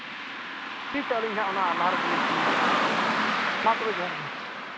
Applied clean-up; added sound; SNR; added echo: none; Car passing by; -4 dB; none.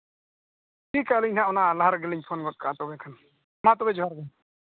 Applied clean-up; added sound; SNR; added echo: none; none; none; none.